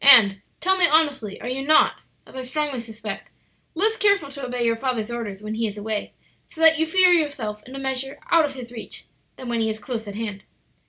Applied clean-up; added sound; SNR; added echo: none; none; none; none.